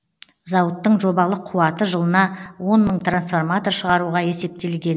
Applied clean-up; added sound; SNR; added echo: none; none; none; none.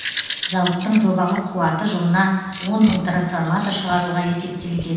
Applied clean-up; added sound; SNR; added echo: none; Bird vocalization, bird call, bird song; 11 dB; reverberation time 1.1 s.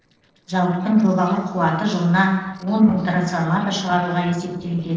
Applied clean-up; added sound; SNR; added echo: neural separator model SepFormer DNS4.